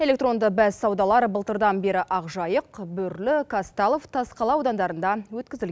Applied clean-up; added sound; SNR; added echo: none; none; none; none.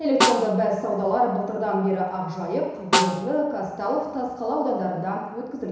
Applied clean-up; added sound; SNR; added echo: none; Snare drum; 5 dB; reverberation time 1.0 s.